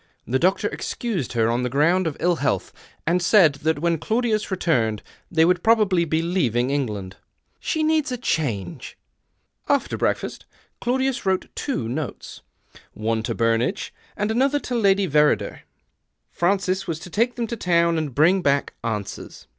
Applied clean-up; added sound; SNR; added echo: none; none; none; none.